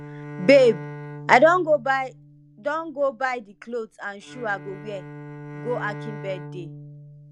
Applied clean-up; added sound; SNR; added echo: none; Bowed string instrument; 14 dB; none.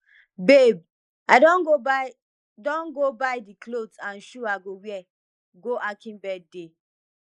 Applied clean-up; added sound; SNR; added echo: neural mask model Resemble Enhance denoiser.